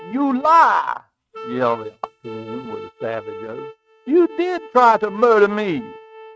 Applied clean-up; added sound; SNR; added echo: neural mask model RNNoise.